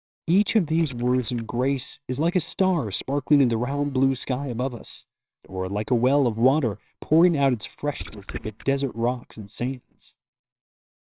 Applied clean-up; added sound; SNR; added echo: neural separator model SepFormer WHAMR!.